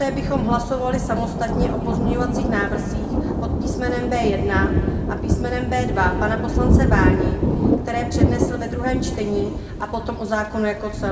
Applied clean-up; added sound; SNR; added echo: none; Thunder; -4 dB; reverberation time 1.7 s.